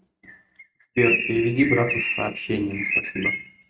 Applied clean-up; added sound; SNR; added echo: neural mask model RNNoise.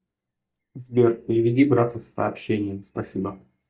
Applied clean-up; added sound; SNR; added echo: neural mask model DeepFilterNet 3.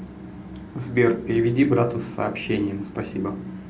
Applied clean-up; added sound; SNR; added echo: none; none; none; none.